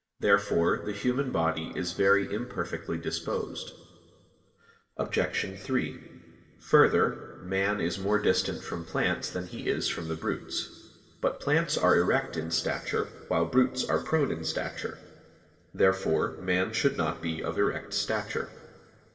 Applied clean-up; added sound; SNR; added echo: none; none; none; reverberation time 2.1 s.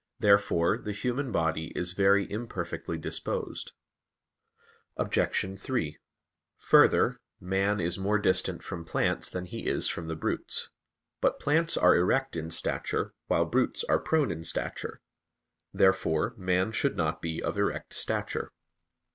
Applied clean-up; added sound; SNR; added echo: none; none; none; none.